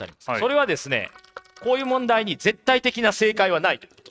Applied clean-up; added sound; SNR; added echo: neural mask model RNNoise.